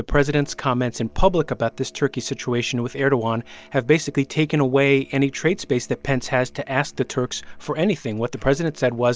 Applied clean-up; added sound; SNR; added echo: neural separator model SepFormer DNS4.